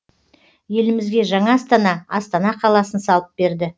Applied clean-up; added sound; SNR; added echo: none; none; none; none.